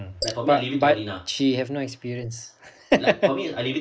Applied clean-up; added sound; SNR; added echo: neural mask model Resemble Enhance denoiser.